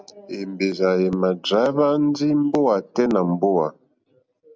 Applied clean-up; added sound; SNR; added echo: none; none; none; none.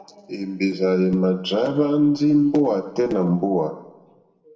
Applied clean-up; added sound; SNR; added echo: none; none; none; reverberation time 0.9 s.